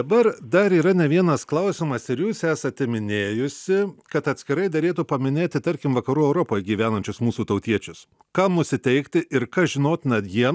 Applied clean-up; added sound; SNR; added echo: none; none; none; none.